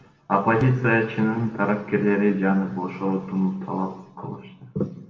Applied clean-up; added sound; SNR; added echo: none; none; none; reverberation time 1.4 s.